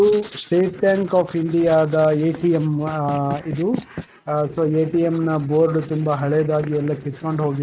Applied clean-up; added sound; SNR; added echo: neural mask model RNNoise.